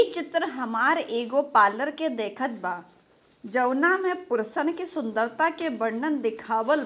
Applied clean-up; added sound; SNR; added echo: none; none; none; none.